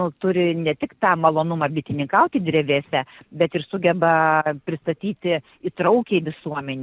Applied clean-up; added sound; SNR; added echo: none; none; none; none.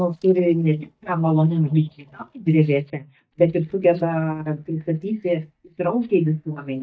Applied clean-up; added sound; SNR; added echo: neural mask model DeepFilterNet 3.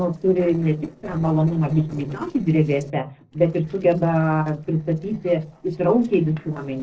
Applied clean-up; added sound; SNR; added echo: neural separator model SepFormer DNS4.